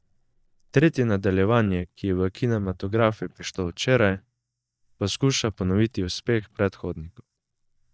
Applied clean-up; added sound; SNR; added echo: neural mask model DeepFilterNet 3.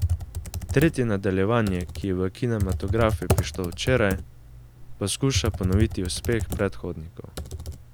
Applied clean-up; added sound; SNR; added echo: none; Computer keyboard; 4 dB; none.